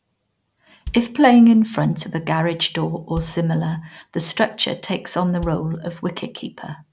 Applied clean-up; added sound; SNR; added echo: none; Bass drum; 19 dB; none.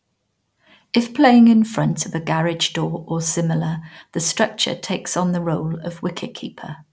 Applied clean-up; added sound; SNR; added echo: none; none; none; none.